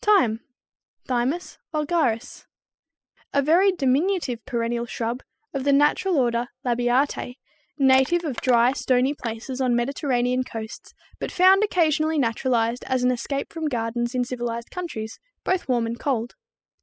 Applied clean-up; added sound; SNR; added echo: classical method spectral subtraction.